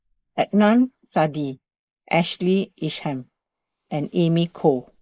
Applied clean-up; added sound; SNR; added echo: neural mask model Resemble Enhance denoiser.